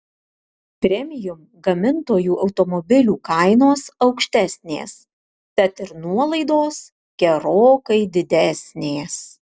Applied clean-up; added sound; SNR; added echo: none; none; none; none.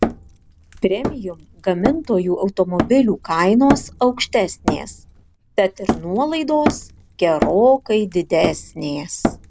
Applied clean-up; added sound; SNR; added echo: none; Hammer; 7 dB; none.